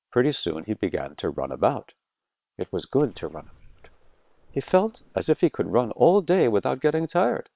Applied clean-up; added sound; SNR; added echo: neural separator model SepFormer WHAM!.